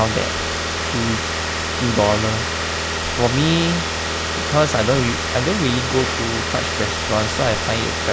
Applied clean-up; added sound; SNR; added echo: none; Car; 1 dB; none.